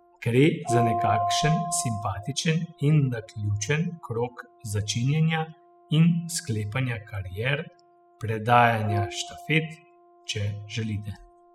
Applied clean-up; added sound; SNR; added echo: classical method spectral subtraction.